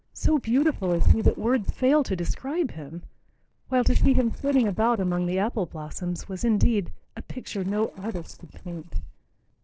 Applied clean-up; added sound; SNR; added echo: neural separator model SepFormer DNS4.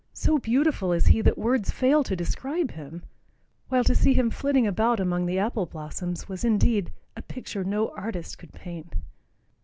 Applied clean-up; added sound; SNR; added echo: none; none; none; none.